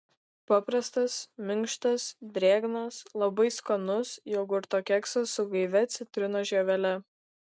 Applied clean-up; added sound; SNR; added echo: none; none; none; none.